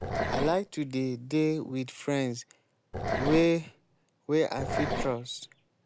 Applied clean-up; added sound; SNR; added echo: none; Growling; 3 dB; none.